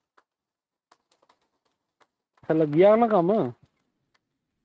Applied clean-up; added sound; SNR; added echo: neural mask model RNNoise.